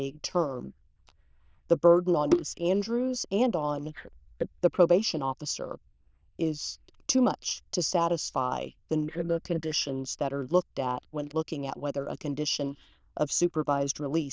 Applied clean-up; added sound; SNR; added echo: neural diffusion model UNIVERSE++.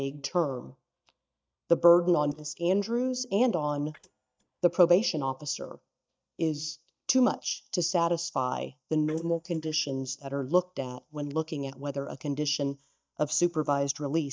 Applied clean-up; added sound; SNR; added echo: neural mask model DeepFilterNet 3.